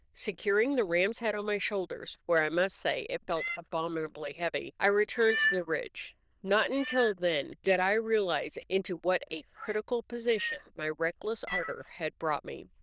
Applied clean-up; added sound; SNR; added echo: neural diffusion model UNIVERSE++.